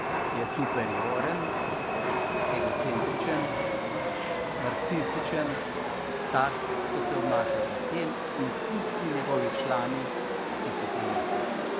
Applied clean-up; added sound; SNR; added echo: none; Chatter / Subway, metro, underground; -5 dB; none.